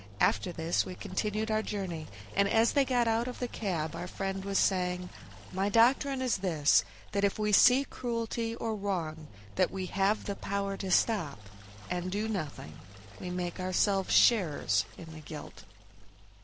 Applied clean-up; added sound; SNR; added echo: none; Engine; 19 dB; none.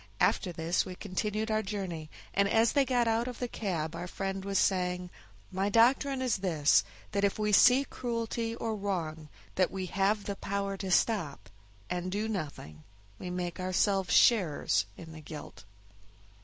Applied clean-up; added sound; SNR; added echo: none; none; none; none.